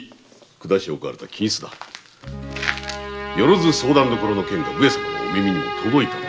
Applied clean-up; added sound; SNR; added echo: none; none; none; none.